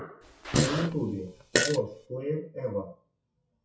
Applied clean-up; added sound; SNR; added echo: classical method WPE with log-MMSE.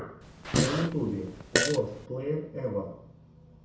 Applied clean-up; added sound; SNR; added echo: none; Fart; -2 dB; reverberation time 0.6 s.